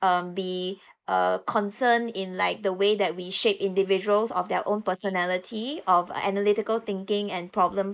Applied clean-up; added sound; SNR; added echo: neural mask model Resemble Enhance denoiser.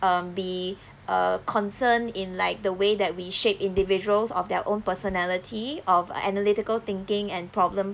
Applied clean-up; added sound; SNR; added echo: none; none; none; none.